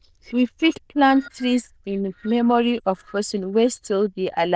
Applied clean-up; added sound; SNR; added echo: neural diffusion model UNIVERSE++.